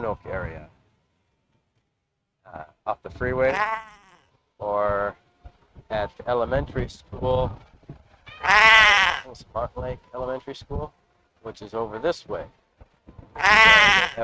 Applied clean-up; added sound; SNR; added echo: neural mask model RNNoise.